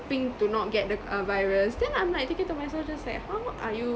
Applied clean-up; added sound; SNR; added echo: none; none; none; none.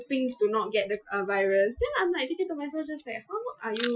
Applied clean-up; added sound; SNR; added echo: classical method Wiener filter.